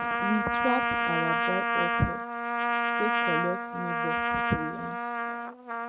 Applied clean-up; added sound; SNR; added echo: neural mask model RNNoise.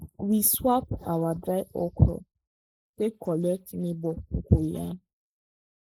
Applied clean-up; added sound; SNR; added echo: neural mask model Resemble Enhance denoiser.